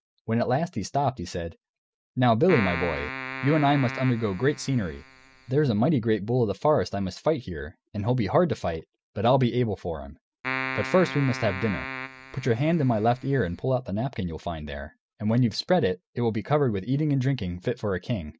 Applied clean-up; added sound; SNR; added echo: none; Keyboard (musical); 9 dB; none.